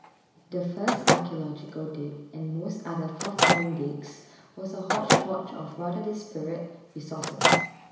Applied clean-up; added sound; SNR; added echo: none; Microwave oven; -4 dB; reverberation time 1.0 s.